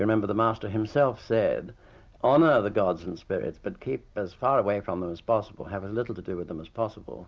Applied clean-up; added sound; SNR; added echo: none; none; none; none.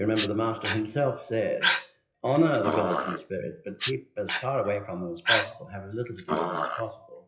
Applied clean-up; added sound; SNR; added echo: classical method WPE with log-MMSE.